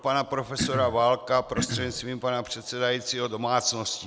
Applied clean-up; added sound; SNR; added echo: none; Cough; 4 dB; none.